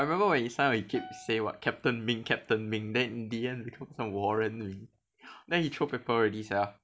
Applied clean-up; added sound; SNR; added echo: none; Piano; 20 dB; none.